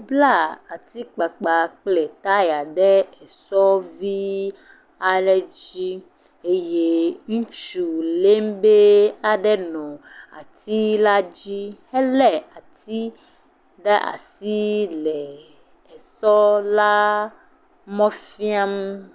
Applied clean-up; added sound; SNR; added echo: none; none; none; none.